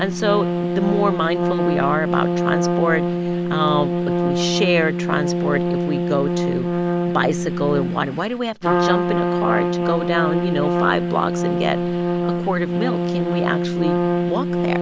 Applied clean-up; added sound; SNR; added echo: none; Trumpet; -3 dB; none.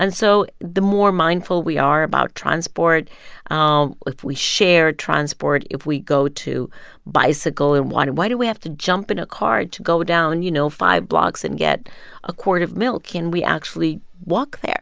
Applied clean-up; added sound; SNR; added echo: none; none; none; none.